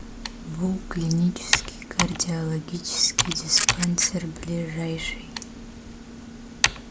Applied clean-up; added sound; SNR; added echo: none; Camera + Computer keyboard; 2 dB; none.